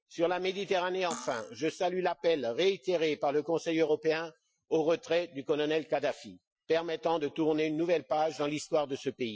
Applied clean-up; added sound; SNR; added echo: classical method Wiener filter.